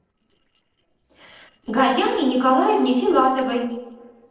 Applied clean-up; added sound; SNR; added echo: neural separator model SepFormer DNS4.